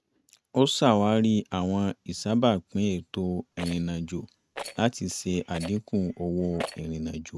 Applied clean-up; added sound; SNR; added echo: neural mask model RNNoise.